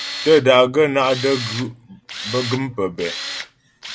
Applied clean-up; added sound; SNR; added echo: none; Tools; 12 dB; none.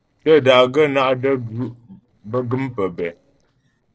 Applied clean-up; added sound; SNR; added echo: neural separator model SepFormer DNS4.